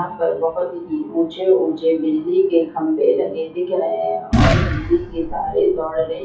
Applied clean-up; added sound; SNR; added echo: classical method WPE with log-MMSE.